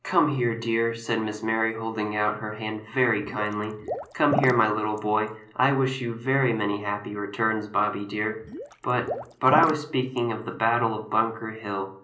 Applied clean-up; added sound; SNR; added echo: none; Water / Liquid; 10 dB; reverberation time 0.5 s.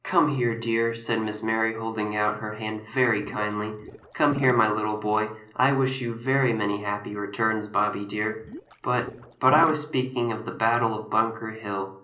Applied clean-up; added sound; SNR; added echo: neural separator model SepFormer DNS4.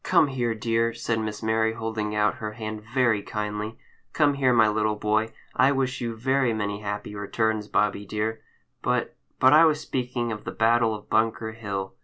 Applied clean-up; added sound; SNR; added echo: none; none; none; none.